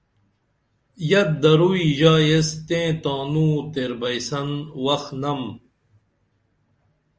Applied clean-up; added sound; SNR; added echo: none; none; none; none.